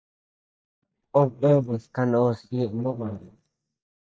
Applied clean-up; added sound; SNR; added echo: neural mask model DeepFilterNet 3.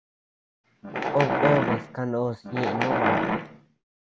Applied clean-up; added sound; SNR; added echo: none; Wild animals; -1 dB; none.